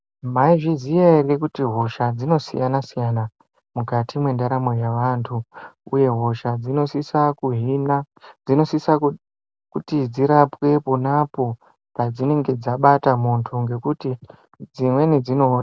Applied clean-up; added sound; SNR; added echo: none; none; none; none.